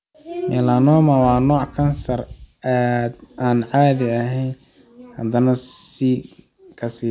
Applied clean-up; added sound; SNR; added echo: none; none; none; none.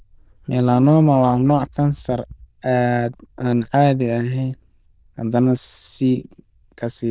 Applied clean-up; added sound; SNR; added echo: neural diffusion model UNIVERSE++.